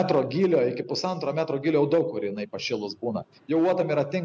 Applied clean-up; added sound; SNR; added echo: none; none; none; none.